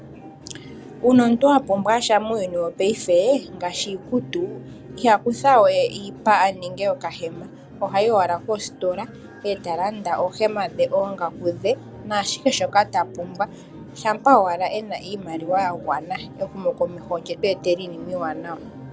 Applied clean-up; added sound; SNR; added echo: none; none; none; none.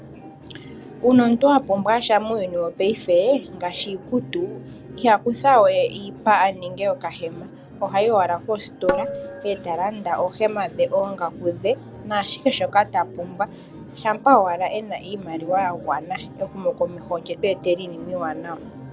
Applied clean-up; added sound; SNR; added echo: none; Tabla; 8 dB; none.